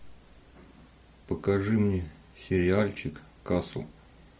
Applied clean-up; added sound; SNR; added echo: none; none; none; none.